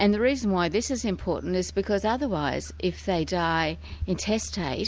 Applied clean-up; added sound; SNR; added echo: none; none; none; none.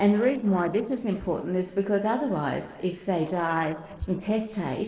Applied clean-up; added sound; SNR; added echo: neural separator model SepFormer DNS4.